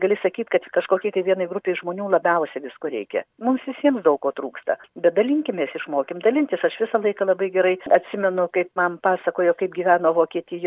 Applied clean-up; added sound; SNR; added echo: none; none; none; none.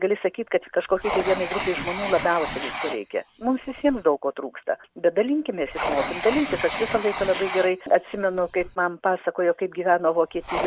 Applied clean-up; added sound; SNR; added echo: none; Writing; 0 dB; none.